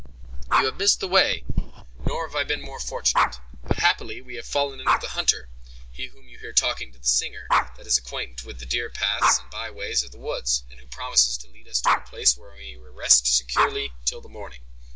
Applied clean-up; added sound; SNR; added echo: none; Dog; 5 dB; none.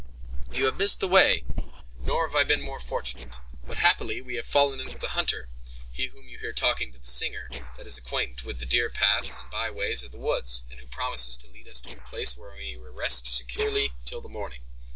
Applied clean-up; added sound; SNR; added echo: neural separator model SepFormer DNS4.